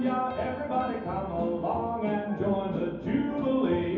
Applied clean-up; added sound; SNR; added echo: none; Piano; 20 dB; reverberation time 0.9 s.